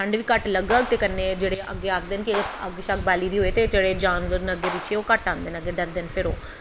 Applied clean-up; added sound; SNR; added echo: none; Clapping; 12 dB; none.